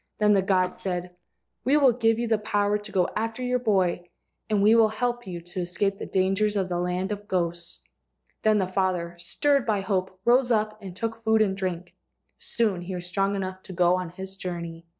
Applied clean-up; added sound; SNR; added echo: neural separator model SepFormer DNS4.